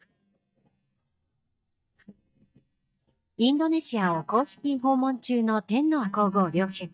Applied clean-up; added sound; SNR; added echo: neural mask model DeepFilterNet 3.